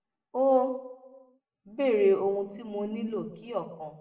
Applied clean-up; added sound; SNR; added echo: none; none; none; reverberation time 0.7 s.